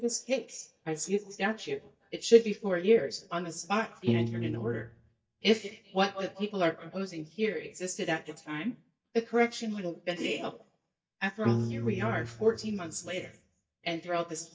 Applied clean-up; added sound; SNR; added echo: neural mask model DeepFilterNet 3.